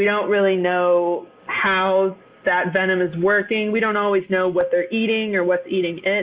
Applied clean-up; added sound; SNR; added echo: none; none; none; none.